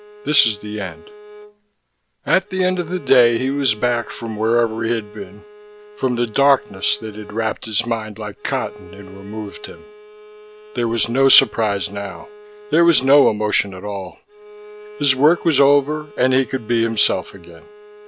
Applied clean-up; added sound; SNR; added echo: none; Bowed string instrument; 20 dB; none.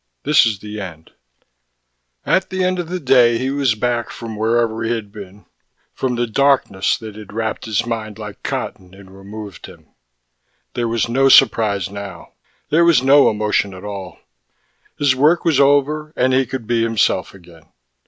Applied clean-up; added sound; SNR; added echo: none; none; none; none.